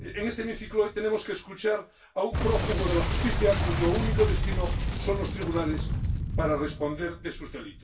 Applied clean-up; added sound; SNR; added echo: none; Boom; 0 dB; reverberation time 0.2 s.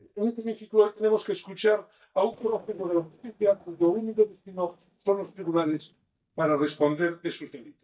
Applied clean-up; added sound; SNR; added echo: neural mask model DeepFilterNet 3.